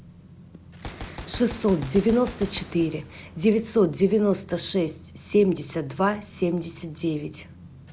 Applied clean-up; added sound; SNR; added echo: none; Gunshot, gunfire; 18 dB; none.